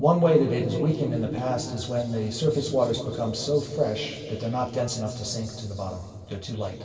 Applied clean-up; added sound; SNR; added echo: none; none; none; reverberation time 2.6 s.